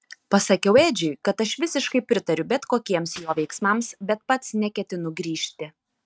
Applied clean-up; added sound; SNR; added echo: neural mask model RNNoise.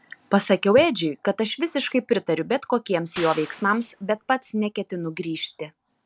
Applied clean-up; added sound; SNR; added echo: none; Clapping; 18 dB; none.